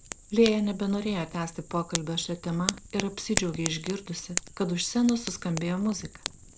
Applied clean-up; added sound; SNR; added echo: none; Fire; 9 dB; none.